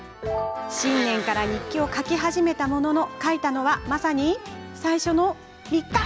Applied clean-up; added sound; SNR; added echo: none; Domestic sounds, home sounds; 11 dB; none.